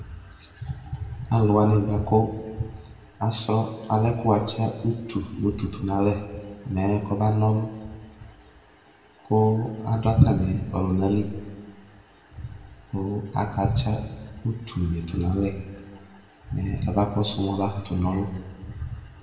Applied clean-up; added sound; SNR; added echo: none; none; none; reverberation time 1.1 s.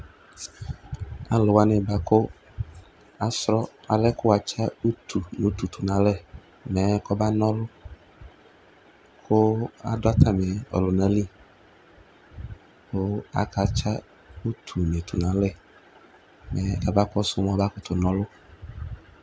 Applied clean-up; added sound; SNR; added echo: none; none; none; none.